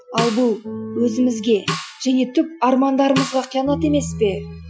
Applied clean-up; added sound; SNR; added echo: classical method Wiener filter.